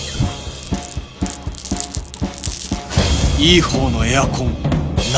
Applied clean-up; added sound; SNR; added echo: none; Glass + Wild animals; 14 dB; none.